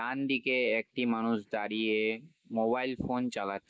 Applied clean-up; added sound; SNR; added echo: neural mask model Resemble Enhance denoiser.